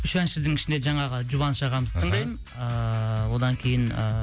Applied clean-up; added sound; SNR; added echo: none; none; none; none.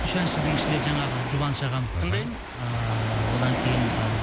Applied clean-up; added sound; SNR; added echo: none; Ocean; 3 dB; none.